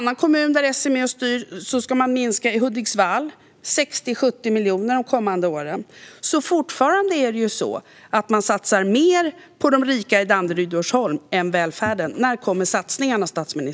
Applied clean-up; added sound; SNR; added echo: none; none; none; none.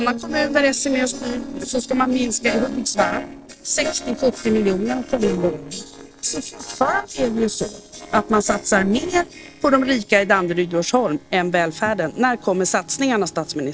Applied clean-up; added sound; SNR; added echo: neural separator model SepFormer DNS4.